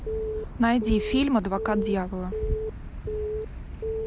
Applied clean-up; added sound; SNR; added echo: none; Alarm / Keyboard (musical); 6 dB; none.